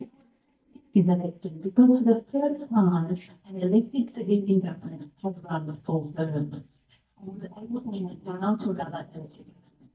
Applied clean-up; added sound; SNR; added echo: neural mask model DeepFilterNet 3.